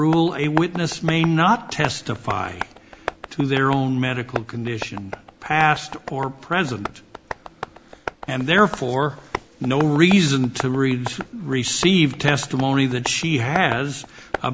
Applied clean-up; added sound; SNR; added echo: none; Tap; 12 dB; none.